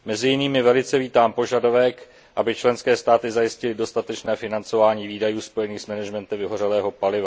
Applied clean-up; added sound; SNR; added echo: none; none; none; none.